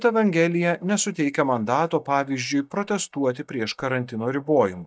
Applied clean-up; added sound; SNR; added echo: neural mask model DeepFilterNet 3.